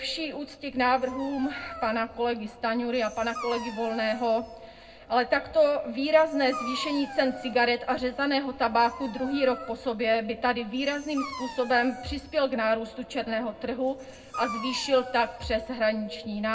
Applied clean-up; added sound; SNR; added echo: none; Dog; 15 dB; reverberation time 0.3 s.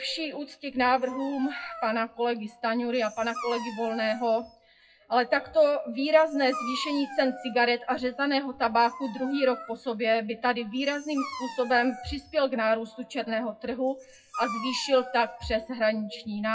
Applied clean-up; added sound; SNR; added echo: classical method WPE with log-MMSE.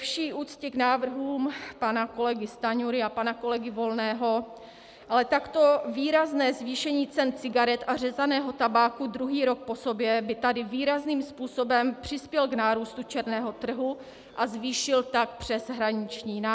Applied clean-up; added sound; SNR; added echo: none; none; none; none.